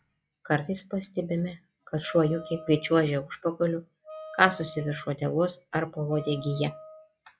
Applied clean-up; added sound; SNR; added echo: classical method log-MMSE.